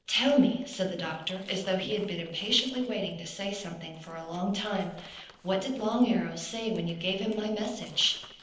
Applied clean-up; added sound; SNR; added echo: neural separator model SepFormer DNS4.